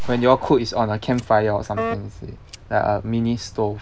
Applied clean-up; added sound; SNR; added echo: none; Wind instrument, woodwind instrument + Gunshot, gunfire; 12 dB; none.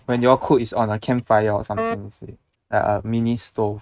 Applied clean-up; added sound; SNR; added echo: neural mask model RNNoise.